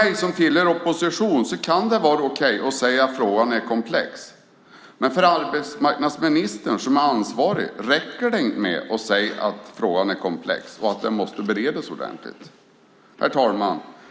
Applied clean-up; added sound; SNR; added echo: none; none; none; none.